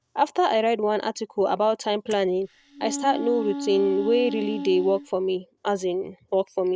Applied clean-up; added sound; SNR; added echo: none; Wind instrument, woodwind instrument; 8 dB; none.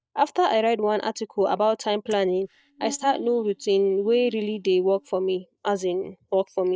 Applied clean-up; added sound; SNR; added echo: neural mask model DeepFilterNet 3.